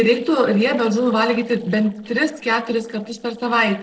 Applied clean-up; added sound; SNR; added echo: neural separator model SepFormer DNS4.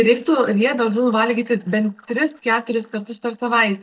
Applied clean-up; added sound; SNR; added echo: neural mask model DeepFilterNet 3.